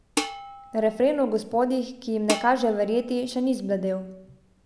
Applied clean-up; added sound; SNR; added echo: none; Dishes, pots, and pans; 10 dB; none.